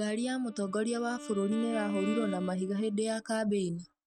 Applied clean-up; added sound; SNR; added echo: neural mask model RNNoise.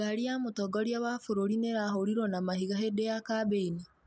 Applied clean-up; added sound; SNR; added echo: none; none; none; none.